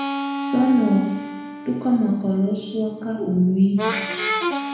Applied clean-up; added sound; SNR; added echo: none; Harmonica; 6 dB; reverberation time 1.0 s.